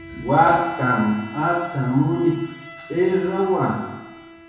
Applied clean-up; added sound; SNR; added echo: none; Bowed string instrument; 18 dB; reverberation time 1.1 s.